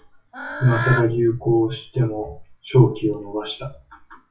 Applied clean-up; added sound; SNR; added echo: classical method WPE with log-MMSE.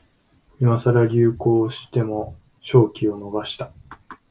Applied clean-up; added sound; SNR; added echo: none; none; none; none.